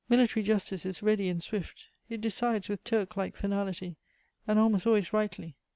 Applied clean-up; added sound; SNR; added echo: none; none; none; none.